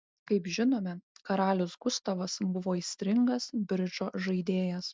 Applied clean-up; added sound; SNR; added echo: none; none; none; none.